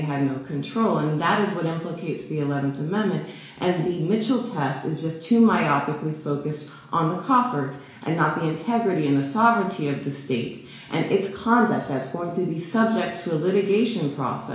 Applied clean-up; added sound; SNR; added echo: none; none; none; reverberation time 0.7 s.